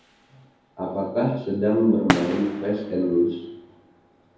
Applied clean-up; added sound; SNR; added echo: none; Fireworks; 10 dB; reverberation time 0.9 s.